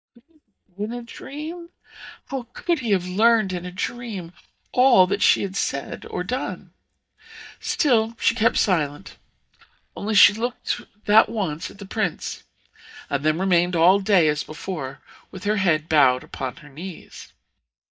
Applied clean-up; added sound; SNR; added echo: neural mask model DeepFilterNet 3.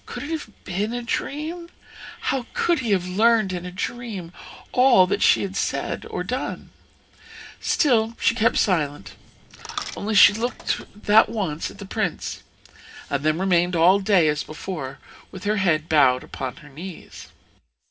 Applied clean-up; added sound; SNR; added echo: none; Coin (dropping); 15 dB; reverberation time 0.3 s.